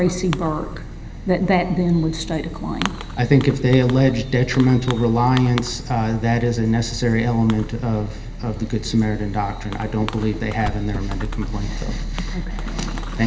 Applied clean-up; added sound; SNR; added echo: none; Fireworks; 9 dB; reverberation time 1.7 s.